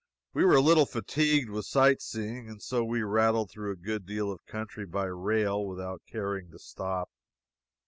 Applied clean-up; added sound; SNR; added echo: none; none; none; none.